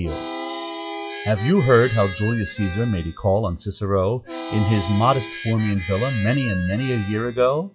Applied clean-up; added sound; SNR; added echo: classical method WPE with log-MMSE.